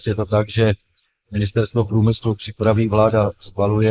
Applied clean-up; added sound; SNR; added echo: neural mask model Resemble Enhance denoiser.